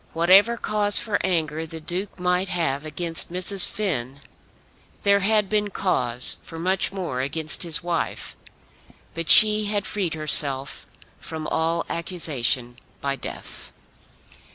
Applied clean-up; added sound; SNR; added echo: none; none; none; none.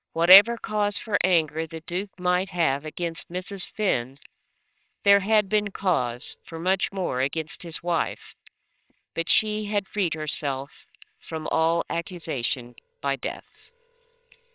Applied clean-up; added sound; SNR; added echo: neural separator model SepFormer WHAMR!.